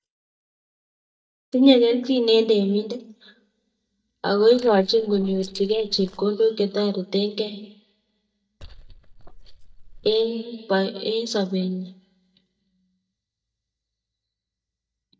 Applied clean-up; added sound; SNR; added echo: neural mask model DeepFilterNet 3.